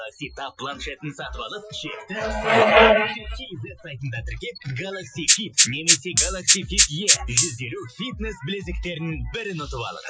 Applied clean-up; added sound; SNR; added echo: classical method Wiener filter.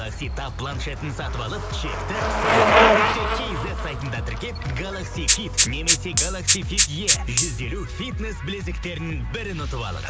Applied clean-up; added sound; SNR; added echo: none; Rattle (instrument) + Bicycle; -4 dB; none.